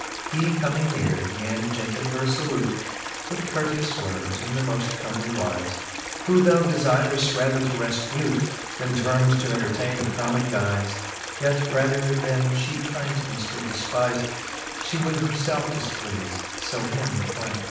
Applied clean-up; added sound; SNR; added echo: none; Stream; 7 dB; reverberation time 0.7 s.